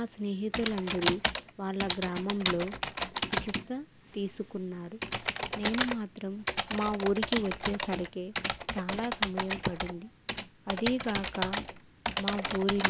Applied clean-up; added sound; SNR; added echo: none; Typing; -1 dB; none.